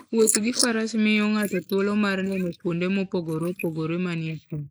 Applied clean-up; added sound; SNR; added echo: neural mask model Resemble Enhance denoiser.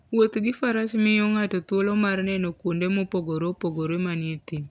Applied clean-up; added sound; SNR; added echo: none; none; none; none.